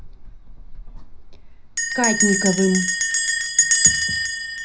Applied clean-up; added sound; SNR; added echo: none; Bell; -4 dB; reverberation time 0.5 s.